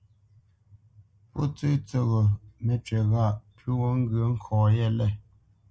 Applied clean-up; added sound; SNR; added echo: none; none; none; none.